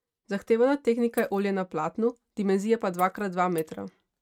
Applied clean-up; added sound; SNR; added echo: neural mask model RNNoise.